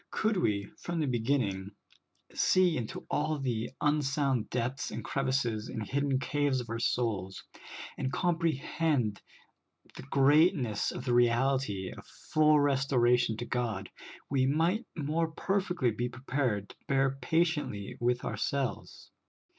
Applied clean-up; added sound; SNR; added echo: none; none; none; none.